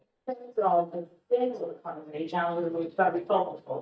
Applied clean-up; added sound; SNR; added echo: neural mask model DeepFilterNet 3.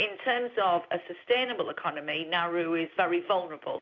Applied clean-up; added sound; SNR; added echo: none; none; none; none.